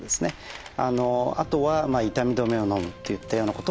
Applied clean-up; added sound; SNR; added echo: none; Tools + Bus; 20 dB; none.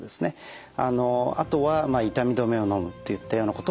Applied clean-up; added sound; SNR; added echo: none; none; none; none.